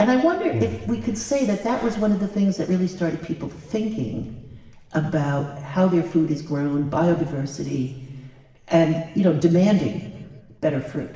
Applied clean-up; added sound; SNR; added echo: none; none; none; reverberation time 1.3 s.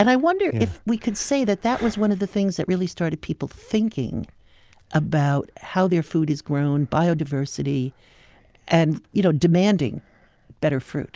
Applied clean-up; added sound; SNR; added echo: none; none; none; none.